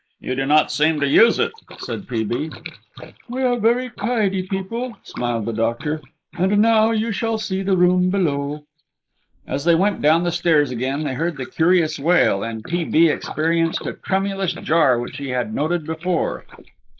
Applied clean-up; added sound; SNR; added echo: neural mask model Resemble Enhance denoiser.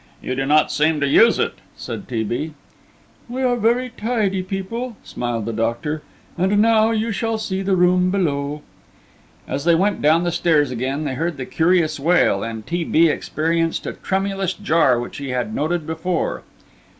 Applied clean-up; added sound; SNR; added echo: none; none; none; none.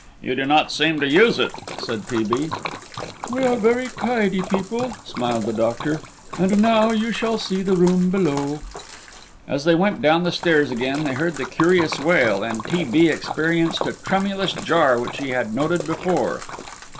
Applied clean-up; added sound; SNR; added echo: none; Splash, splatter; 12 dB; none.